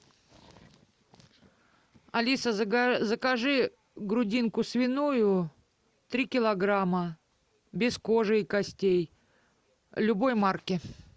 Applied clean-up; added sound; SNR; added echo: none; none; none; none.